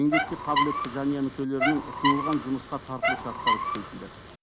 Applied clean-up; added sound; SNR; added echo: none; Squeak; 0 dB; none.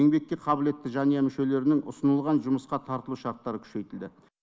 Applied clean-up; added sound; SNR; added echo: none; none; none; none.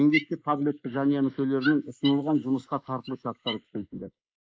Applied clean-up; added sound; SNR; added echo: neural mask model Resemble Enhance denoiser.